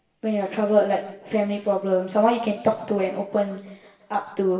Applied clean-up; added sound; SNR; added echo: none; none; none; reverberation time 1.0 s.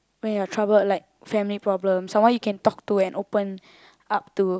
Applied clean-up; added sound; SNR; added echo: none; none; none; none.